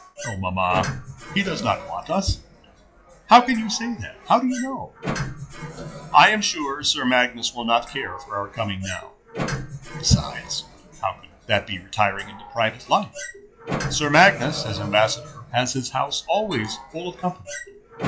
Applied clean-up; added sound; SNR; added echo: classical method WPE with log-MMSE.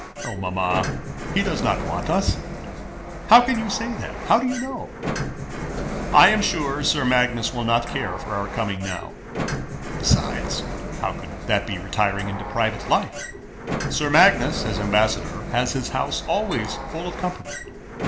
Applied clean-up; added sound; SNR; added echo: none; Sliding door; 6 dB; reverberation time 0.5 s.